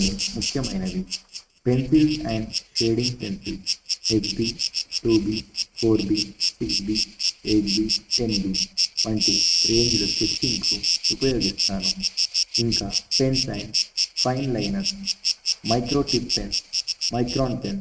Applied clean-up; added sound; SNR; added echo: neural mask model RNNoise.